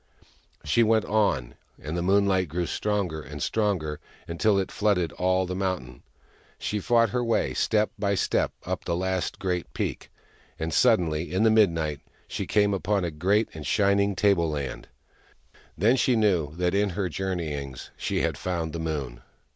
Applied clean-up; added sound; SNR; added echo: none; none; none; none.